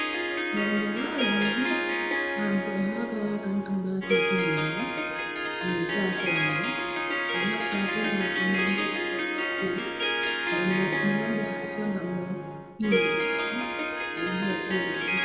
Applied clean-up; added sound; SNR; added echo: none; Harp; -2 dB; reverberation time 2.3 s.